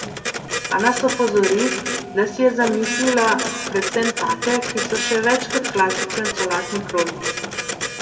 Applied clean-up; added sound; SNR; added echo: none; Printer; 5 dB; reverberation time 2.0 s.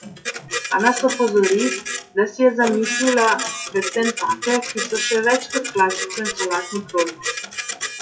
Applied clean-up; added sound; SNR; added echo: classical method WPE with log-MMSE.